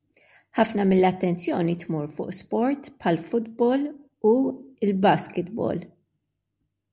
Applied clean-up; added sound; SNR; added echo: none; none; none; none.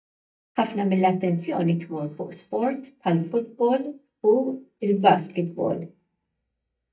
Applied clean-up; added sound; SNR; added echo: neural mask model DeepFilterNet 3.